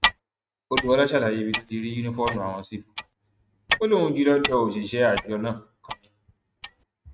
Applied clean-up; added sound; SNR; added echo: neural mask model RNNoise.